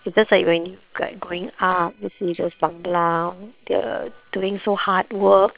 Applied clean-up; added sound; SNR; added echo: neural separator model SepFormer WHAM!.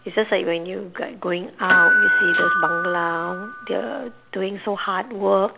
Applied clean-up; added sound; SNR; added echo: none; Door / Bell; -1 dB; none.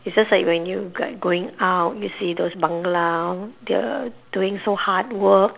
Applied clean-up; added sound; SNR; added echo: none; none; none; none.